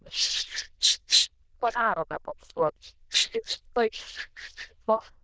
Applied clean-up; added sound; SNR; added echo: neural diffusion model UNIVERSE++.